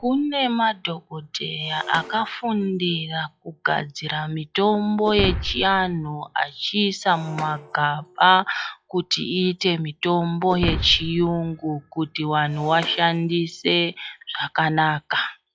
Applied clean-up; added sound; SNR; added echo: classical method log-MMSE.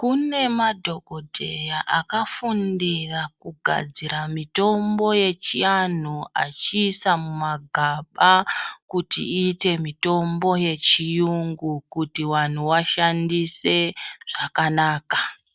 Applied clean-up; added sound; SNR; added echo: none; none; none; none.